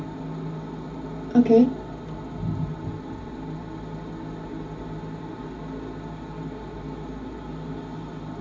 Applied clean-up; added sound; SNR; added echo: none; none; none; reverberation time 0.4 s.